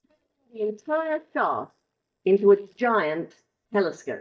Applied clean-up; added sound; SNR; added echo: neural mask model DeepFilterNet 3.